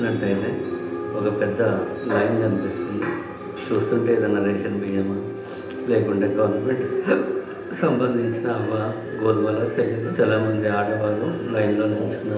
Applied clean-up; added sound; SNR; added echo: none; none; none; reverberation time 0.8 s.